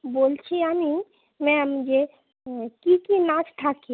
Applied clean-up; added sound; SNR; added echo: none; none; none; none.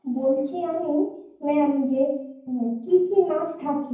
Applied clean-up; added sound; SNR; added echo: none; none; none; reverberation time 0.9 s.